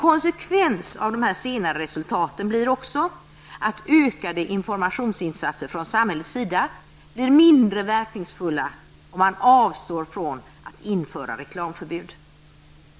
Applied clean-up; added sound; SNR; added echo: none; none; none; none.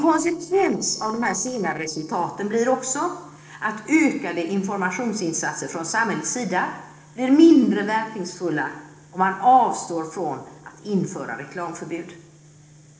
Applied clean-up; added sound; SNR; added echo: neural separator model SepFormer DNS4.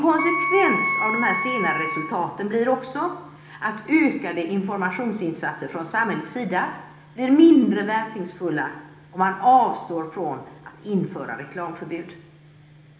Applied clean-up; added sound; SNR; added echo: none; Wind instrument, woodwind instrument; 2 dB; reverberation time 1.0 s.